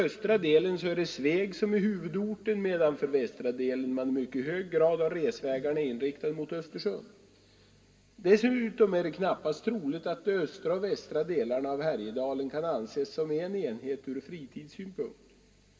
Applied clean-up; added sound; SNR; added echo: none; none; none; reverberation time 1.9 s.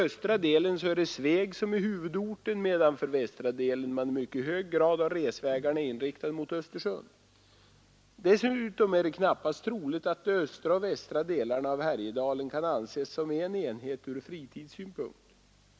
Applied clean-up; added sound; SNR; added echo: none; none; none; none.